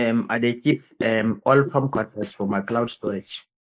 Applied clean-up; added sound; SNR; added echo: neural mask model Resemble Enhance denoiser.